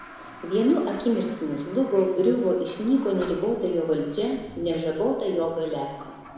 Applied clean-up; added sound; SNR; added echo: none; Toilet flush; 19 dB; reverberation time 1.0 s.